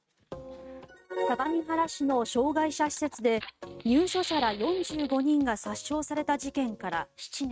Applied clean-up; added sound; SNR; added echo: neural mask model RNNoise.